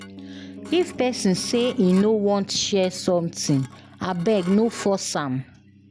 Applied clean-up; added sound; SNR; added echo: none; Piano + Dishes, pots, and pans / Glass; 17 dB; none.